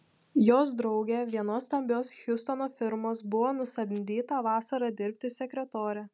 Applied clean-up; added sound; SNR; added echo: none; none; none; none.